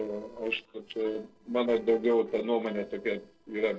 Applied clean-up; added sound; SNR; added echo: neural separator model SepFormer DNS4.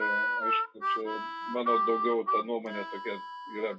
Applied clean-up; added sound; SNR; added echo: classical method WPE with log-MMSE.